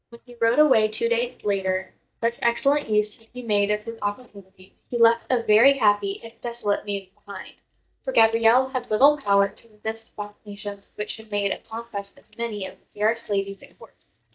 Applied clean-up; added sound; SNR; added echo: neural mask model DeepFilterNet 3.